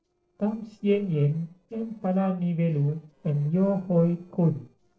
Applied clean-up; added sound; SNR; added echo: neural separator model SepFormer DNS4.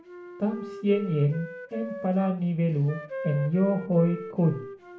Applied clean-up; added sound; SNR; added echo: none; Wind instrument, woodwind instrument; 13 dB; reverberation time 0.3 s.